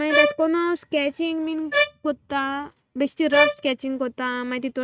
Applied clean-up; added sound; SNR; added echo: neural mask model RNNoise.